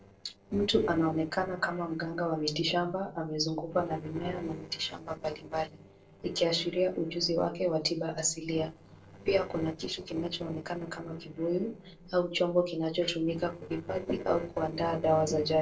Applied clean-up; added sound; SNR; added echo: neural separator model SepFormer DNS4.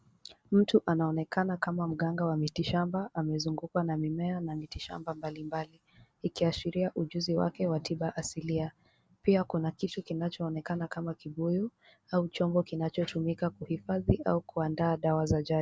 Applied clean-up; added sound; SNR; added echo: none; none; none; none.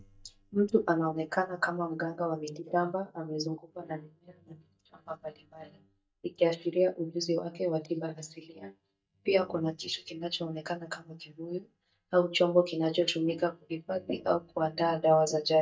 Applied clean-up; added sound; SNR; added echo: neural mask model DeepFilterNet 3.